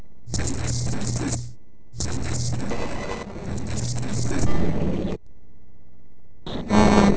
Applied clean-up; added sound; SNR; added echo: neural separator model SepFormer DNS4.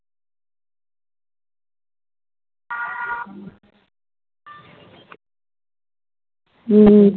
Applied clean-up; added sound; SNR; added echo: none; none; none; none.